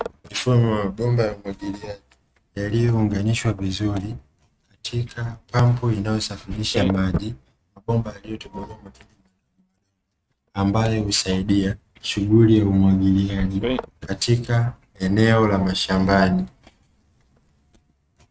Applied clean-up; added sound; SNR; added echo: neural mask model RNNoise.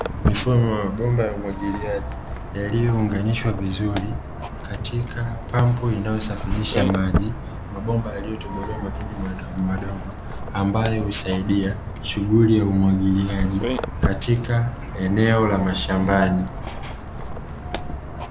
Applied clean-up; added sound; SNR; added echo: none; Walk, footsteps; 6 dB; none.